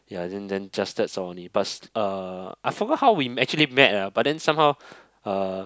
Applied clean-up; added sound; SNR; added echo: none; none; none; none.